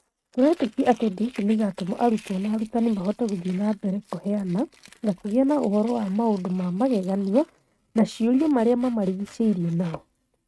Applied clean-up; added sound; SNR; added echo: neural mask model RNNoise.